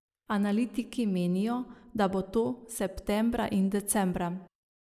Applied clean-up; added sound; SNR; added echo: neural mask model Resemble Enhance denoiser.